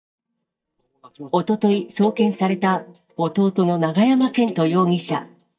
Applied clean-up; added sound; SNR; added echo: neural mask model DeepFilterNet 3.